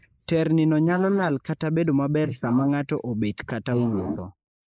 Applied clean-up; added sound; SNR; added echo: neural mask model Resemble Enhance denoiser.